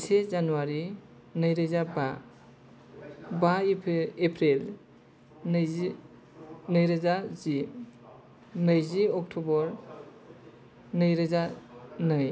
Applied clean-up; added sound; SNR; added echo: none; none; none; none.